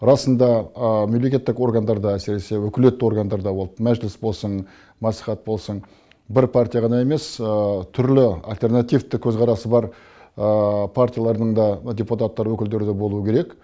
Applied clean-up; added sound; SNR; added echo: none; none; none; none.